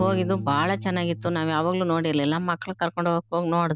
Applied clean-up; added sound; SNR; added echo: none; Piano; 13 dB; none.